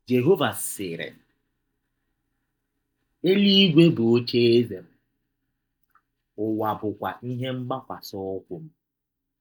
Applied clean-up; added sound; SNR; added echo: neural mask model DeepFilterNet 3.